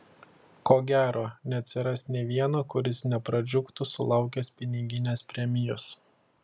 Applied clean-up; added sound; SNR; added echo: none; none; none; none.